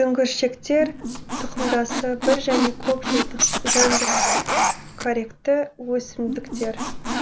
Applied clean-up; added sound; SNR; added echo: none; Squeak; 1 dB; none.